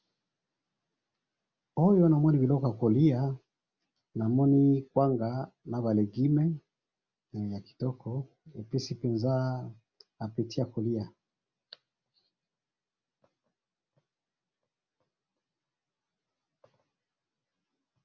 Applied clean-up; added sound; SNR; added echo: none; none; none; none.